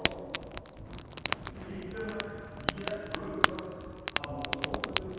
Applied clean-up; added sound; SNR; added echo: none; Fire; -5 dB; reverberation time 2.1 s.